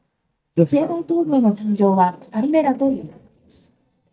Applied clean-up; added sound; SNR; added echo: neural mask model DeepFilterNet 3.